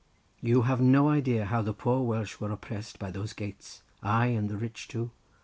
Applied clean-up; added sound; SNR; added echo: none; none; none; none.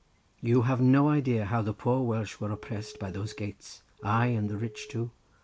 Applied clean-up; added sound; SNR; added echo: none; Telephone; 19 dB; none.